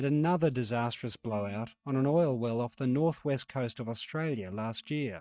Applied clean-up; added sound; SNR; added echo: neural mask model DeepFilterNet 3.